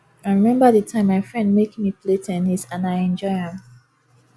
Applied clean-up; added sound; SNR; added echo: none; none; none; none.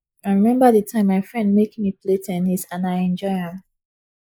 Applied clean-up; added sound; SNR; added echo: neural mask model Resemble Enhance denoiser.